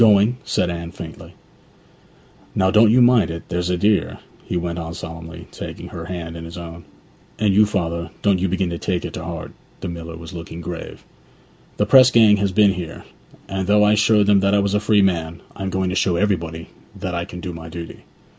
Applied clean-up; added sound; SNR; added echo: none; none; none; none.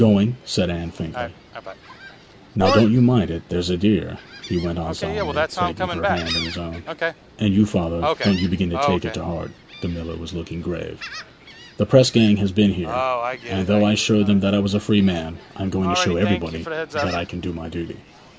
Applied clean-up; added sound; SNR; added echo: none; Gull, seagull; 8 dB; none.